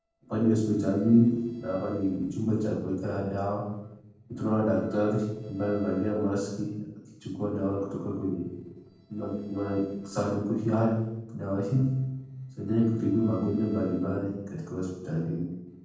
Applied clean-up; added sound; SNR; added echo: neural separator model SepFormer DNS4.